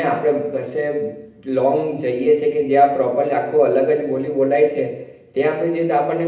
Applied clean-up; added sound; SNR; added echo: none; none; none; reverberation time 0.8 s.